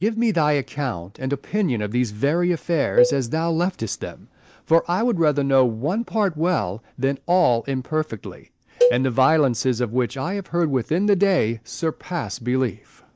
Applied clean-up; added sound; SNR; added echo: neural mask model DeepFilterNet 3.